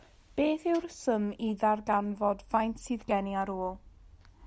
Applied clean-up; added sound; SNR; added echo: none; none; none; none.